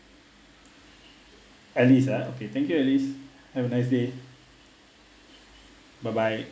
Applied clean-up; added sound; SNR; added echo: none; none; none; none.